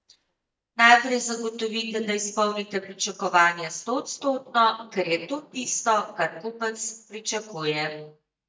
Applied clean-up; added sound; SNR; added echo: neural mask model DeepFilterNet 3.